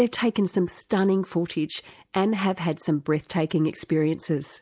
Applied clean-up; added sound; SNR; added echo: none; none; none; none.